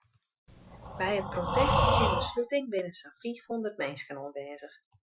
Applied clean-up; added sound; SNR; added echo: classical method Wiener filter.